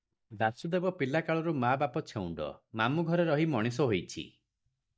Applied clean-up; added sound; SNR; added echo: neural mask model DeepFilterNet 3.